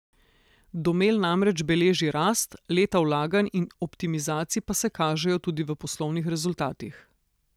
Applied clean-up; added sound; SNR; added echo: none; none; none; none.